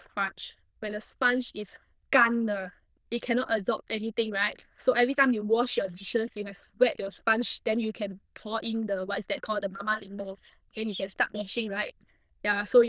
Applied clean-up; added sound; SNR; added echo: neural diffusion model UNIVERSE++.